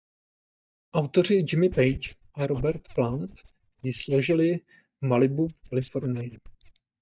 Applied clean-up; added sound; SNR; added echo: neural mask model DeepFilterNet 3.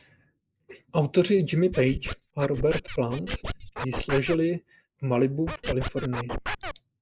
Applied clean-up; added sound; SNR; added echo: neural mask model Resemble Enhance denoiser.